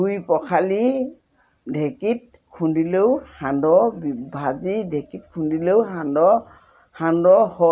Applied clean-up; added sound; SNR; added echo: none; none; none; none.